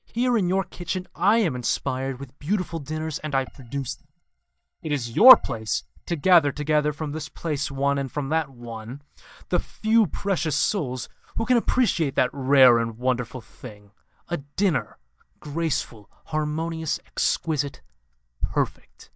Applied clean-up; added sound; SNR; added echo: neural mask model DeepFilterNet 3.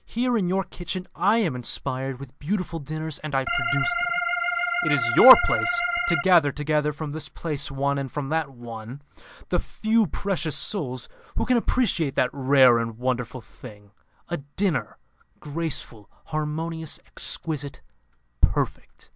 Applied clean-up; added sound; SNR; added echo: none; Organ; 0 dB; none.